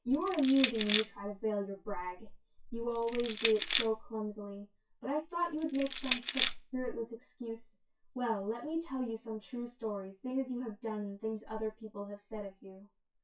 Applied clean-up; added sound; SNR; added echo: classical method WPE with log-MMSE.